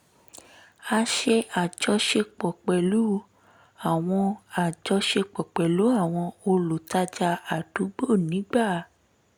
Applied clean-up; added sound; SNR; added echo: none; none; none; none.